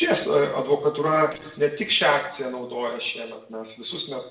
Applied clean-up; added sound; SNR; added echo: neural separator model SepFormer DNS4.